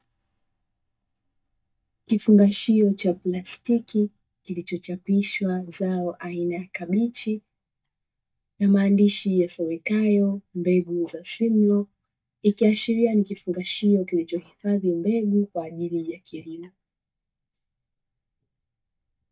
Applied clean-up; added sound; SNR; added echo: neural mask model DeepFilterNet 3.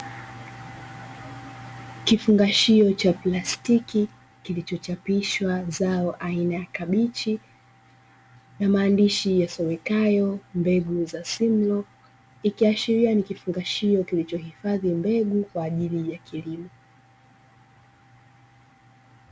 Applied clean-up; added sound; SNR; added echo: none; none; none; none.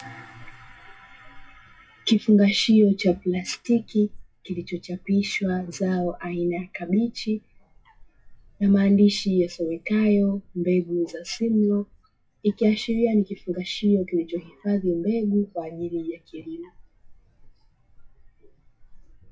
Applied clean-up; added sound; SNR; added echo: classical method WPE with log-MMSE.